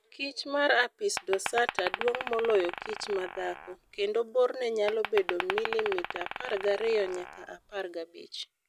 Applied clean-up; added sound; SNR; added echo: none; Glass; 7 dB; none.